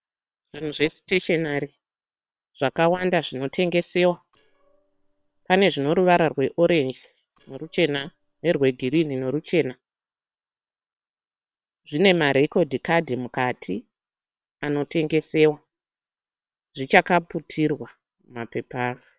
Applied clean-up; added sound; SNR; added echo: neural separator model SepFormer WHAM!.